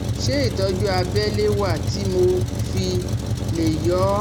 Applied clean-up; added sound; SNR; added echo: none; Truck; 0 dB; none.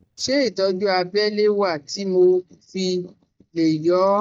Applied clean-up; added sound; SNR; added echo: neural mask model DeepFilterNet 3.